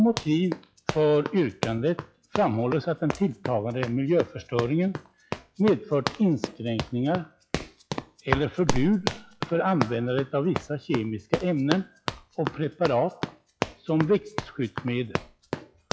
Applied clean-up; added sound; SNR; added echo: classical method log-MMSE.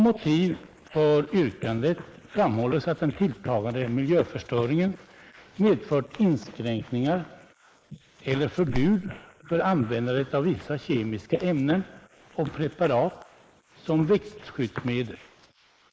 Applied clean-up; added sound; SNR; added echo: neural mask model Resemble Enhance denoiser.